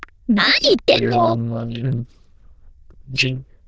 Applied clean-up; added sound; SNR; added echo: neural diffusion model UNIVERSE++.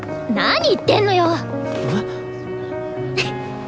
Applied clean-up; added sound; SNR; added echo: none; Insect; 18 dB; none.